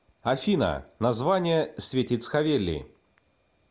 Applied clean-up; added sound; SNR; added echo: none; none; none; none.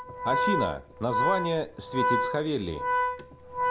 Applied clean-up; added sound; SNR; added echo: none; Organ; -2 dB; none.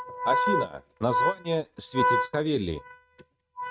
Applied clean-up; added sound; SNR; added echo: neural mask model RNNoise.